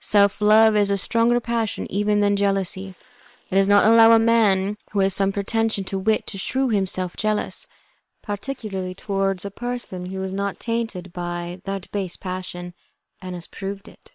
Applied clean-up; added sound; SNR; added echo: neural separator model SepFormer WHAM!.